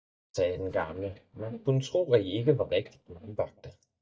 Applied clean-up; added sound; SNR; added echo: neural mask model DeepFilterNet 3.